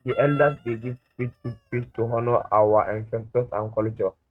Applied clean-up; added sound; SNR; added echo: neural mask model RNNoise.